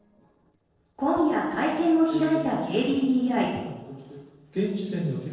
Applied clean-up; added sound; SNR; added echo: neural separator model SepFormer DNS4.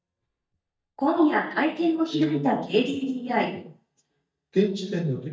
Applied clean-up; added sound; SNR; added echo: neural mask model DeepFilterNet 3.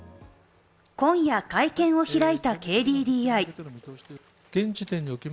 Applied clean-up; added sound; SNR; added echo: none; none; none; none.